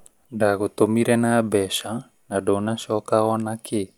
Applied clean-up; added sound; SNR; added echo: none; none; none; none.